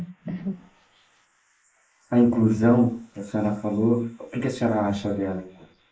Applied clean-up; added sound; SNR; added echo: neural mask model Resemble Enhance denoiser.